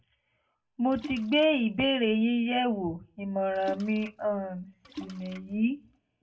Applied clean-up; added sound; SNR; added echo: none; Splash, splatter; 18 dB; reverberation time 0.2 s.